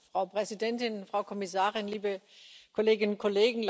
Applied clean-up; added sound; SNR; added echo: none; none; none; none.